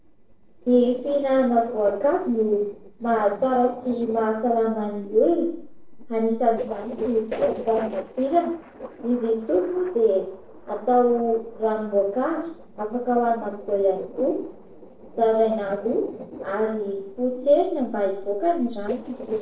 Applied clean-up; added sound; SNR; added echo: neural separator model SepFormer DNS4.